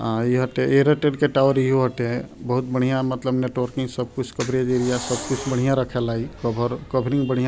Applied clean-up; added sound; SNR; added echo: none; Hiss; 14 dB; none.